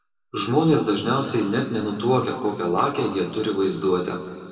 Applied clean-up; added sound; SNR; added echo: none; none; none; reverberation time 2.2 s.